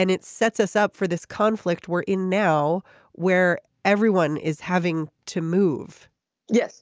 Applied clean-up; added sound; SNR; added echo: none; none; none; none.